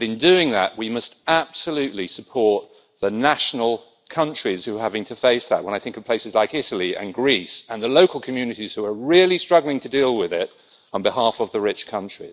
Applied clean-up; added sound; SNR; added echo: none; none; none; none.